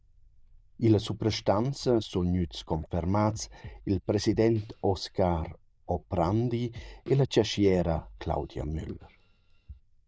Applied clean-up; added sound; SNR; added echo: neural diffusion model UNIVERSE++.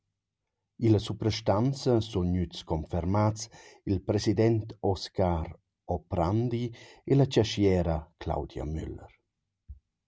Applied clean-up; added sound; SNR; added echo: none; none; none; none.